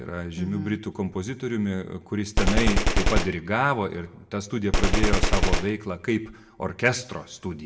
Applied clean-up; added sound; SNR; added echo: none; Gunshot, gunfire; -5 dB; reverberation time 0.5 s.